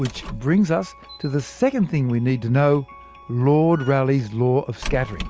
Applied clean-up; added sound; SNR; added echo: none; Squeak / Wood; 16 dB; none.